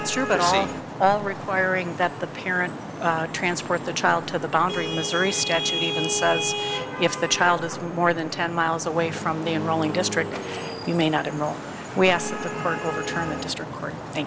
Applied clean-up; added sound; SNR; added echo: none; Traffic noise, roadway noise / Vehicle horn, car horn, honking; 6 dB; none.